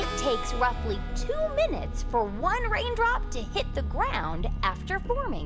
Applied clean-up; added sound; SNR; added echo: none; Harmonica; 15 dB; none.